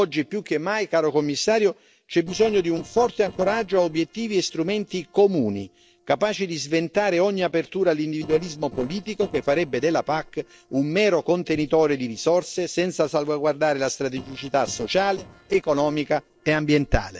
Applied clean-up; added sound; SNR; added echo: neural separator model SepFormer DNS4.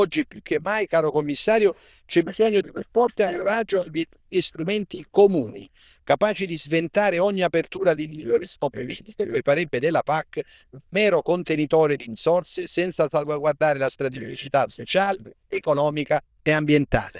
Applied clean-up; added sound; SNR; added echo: neural diffusion model UNIVERSE++.